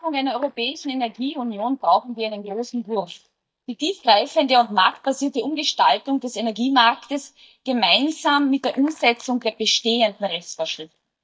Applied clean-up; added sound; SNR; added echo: neural mask model DeepFilterNet 3.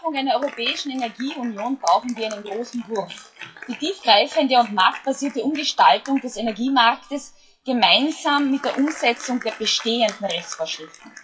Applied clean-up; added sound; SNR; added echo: classical method WPE with log-MMSE.